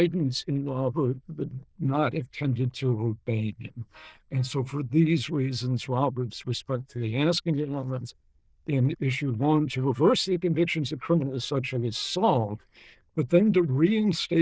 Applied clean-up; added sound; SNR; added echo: neural diffusion model UNIVERSE++.